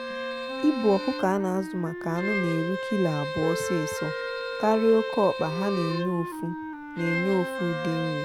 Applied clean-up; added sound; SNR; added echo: none; Wind instrument, woodwind instrument + Bowed string instrument; 5 dB; none.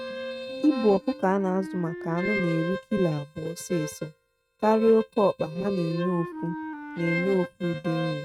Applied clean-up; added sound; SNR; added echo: neural mask model RNNoise.